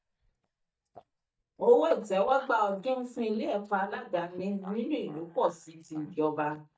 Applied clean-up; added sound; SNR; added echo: neural mask model DeepFilterNet 3.